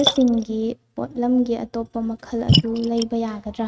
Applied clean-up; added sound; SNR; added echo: neural mask model RNNoise.